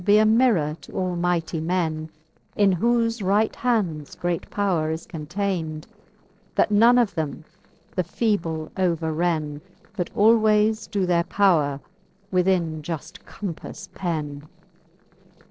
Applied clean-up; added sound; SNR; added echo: neural separator model SepFormer DNS4.